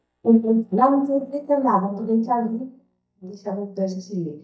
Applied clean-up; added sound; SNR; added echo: neural mask model DeepFilterNet 3.